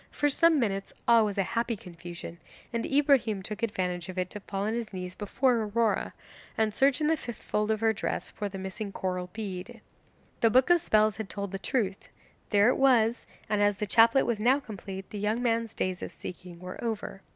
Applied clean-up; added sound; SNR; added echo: none; none; none; none.